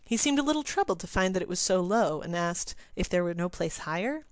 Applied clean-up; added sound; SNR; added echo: none; none; none; none.